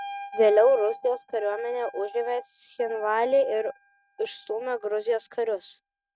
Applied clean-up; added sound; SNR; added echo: neural mask model RNNoise.